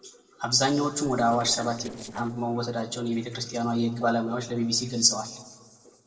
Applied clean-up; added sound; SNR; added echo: neural separator model SepFormer DNS4.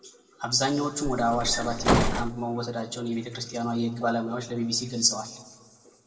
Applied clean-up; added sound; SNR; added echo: none; Bus; -2 dB; reverberation time 1.3 s.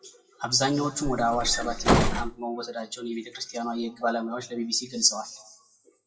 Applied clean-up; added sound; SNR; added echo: classical method WPE with log-MMSE.